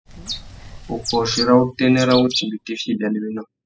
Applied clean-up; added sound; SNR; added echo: classical method spectral subtraction.